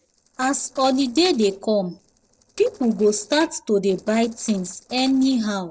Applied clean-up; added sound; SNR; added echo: neural separator model SepFormer DNS4.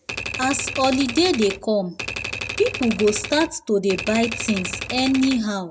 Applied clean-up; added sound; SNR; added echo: none; Typewriter; 8 dB; none.